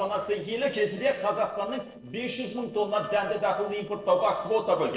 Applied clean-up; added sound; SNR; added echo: neural separator model SepFormer DNS4.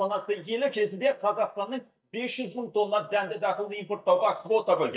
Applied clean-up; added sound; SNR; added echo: neural mask model DeepFilterNet 3.